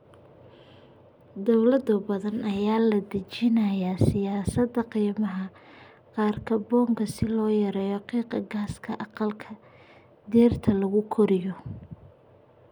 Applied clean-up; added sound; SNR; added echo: none; none; none; none.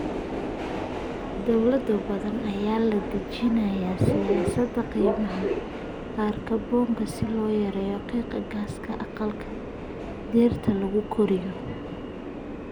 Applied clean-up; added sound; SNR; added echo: none; Subway, metro, underground; 5 dB; none.